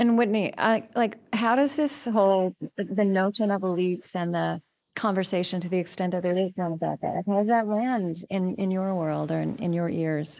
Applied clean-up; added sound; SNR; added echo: neural mask model Resemble Enhance denoiser.